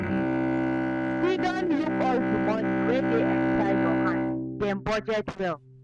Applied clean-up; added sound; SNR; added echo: neural mask model RNNoise.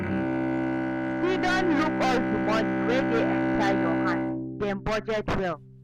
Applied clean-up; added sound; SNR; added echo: none; Bowed string instrument; -2 dB; none.